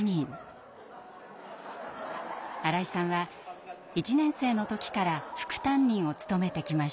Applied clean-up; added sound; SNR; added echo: none; none; none; none.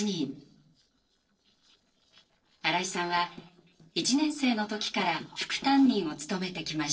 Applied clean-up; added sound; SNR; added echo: neural separator model SepFormer DNS4.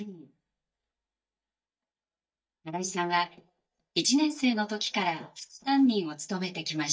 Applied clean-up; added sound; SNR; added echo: neural mask model DeepFilterNet 3.